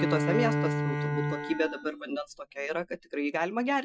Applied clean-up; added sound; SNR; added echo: classical method Wiener filter.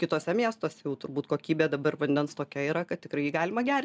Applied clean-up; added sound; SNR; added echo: none; none; none; none.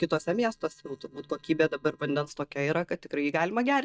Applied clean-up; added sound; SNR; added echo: neural mask model DeepFilterNet 3.